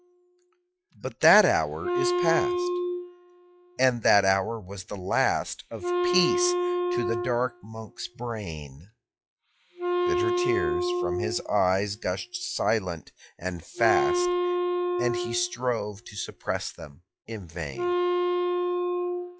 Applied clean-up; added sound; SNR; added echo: classical method log-MMSE.